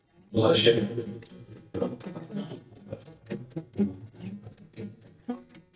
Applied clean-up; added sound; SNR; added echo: neural mask model DeepFilterNet 3.